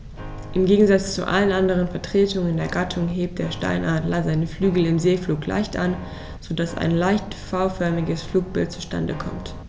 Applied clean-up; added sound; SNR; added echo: none; Piano; 17 dB; none.